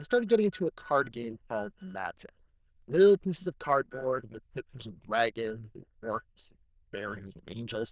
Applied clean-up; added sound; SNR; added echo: neural diffusion model UNIVERSE++.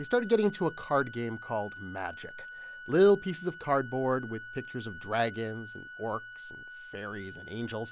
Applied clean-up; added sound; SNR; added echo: none; Organ; 14 dB; none.